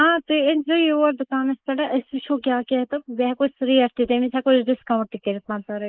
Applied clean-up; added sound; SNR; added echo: neural mask model Resemble Enhance denoiser.